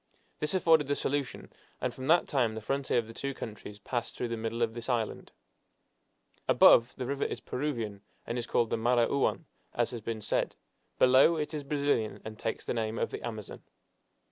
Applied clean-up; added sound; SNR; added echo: none; none; none; none.